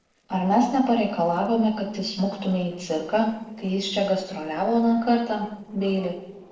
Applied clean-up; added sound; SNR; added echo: neural separator model SepFormer DNS4.